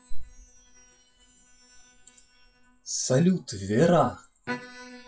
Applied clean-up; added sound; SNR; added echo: classical method WPE with log-MMSE.